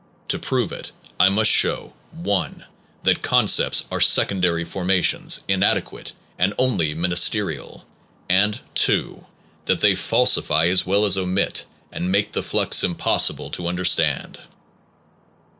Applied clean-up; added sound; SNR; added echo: none; none; none; none.